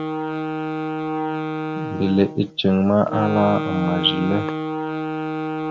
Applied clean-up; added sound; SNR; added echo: none; Wind instrument, woodwind instrument; 3 dB; none.